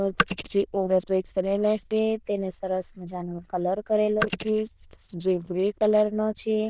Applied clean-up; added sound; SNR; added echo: neural diffusion model UNIVERSE++.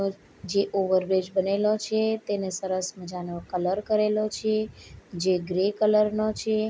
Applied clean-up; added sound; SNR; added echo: none; none; none; none.